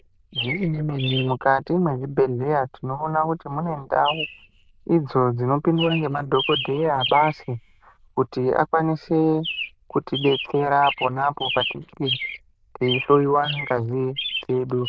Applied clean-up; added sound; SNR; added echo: neural diffusion model UNIVERSE++.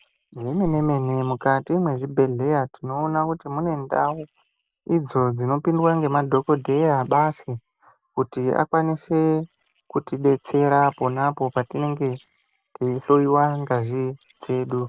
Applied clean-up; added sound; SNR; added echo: neural separator model SepFormer DNS4.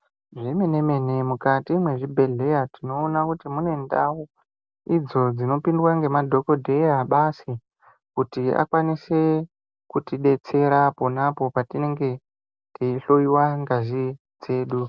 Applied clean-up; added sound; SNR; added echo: none; none; none; none.